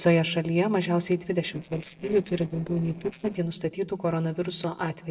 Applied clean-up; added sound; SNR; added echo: neural separator model SepFormer DNS4.